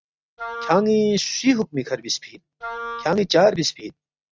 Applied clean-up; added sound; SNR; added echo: neural mask model RNNoise.